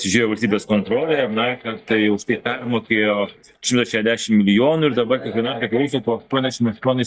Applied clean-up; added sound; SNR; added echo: neural mask model DeepFilterNet 3.